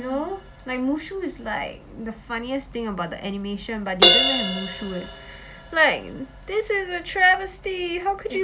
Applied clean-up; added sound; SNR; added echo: none; Crash cymbal; 2 dB; none.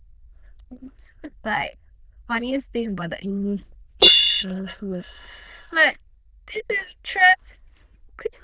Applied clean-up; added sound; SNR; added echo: neural diffusion model UNIVERSE++.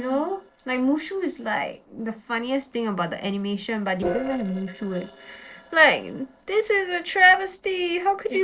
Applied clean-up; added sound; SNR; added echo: neural separator model SepFormer DNS4.